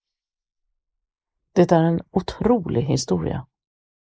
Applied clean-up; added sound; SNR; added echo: neural mask model Resemble Enhance denoiser.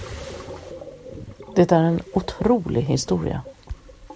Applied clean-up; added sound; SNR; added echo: none; Gurgling; 16 dB; none.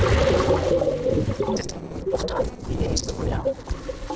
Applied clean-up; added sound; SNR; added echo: neural separator model SepFormer DNS4.